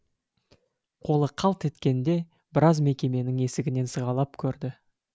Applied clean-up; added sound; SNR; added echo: none; none; none; none.